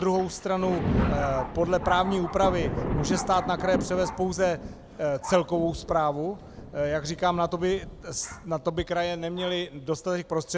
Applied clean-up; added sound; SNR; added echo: none; Thunder; 6 dB; none.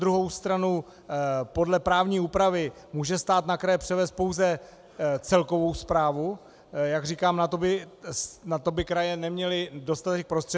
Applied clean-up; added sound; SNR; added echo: none; none; none; none.